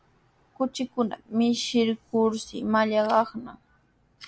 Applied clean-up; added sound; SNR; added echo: none; none; none; none.